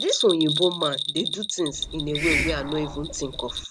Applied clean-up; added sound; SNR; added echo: none; Hiss + Bell; 3 dB; none.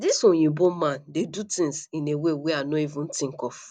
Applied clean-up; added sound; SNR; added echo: none; none; none; none.